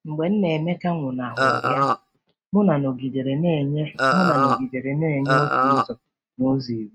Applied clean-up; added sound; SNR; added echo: neural mask model RNNoise.